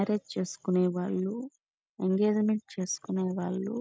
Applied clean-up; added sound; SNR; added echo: none; none; none; none.